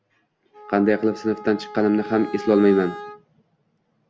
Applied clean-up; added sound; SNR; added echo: none; Wind instrument, woodwind instrument; 16 dB; none.